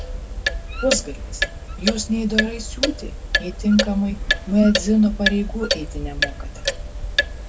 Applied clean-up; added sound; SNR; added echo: none; Clock; 2 dB; none.